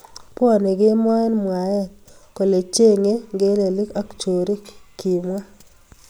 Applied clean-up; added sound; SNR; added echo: none; none; none; none.